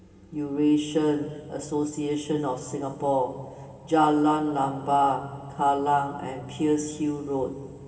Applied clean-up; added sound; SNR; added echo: none; none; none; reverberation time 2.5 s.